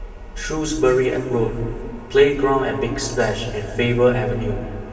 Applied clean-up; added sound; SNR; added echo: none; none; none; reverberation time 2.7 s.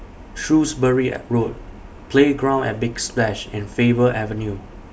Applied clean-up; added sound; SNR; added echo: none; none; none; none.